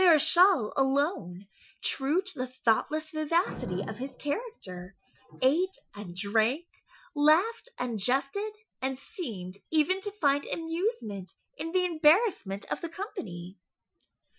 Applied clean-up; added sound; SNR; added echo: classical method Wiener filter.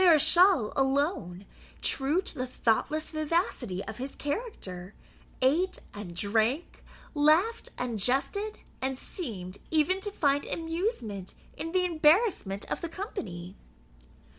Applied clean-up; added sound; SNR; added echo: none; none; none; none.